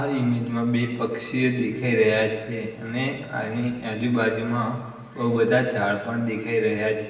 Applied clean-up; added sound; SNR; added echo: none; none; none; reverberation time 1.2 s.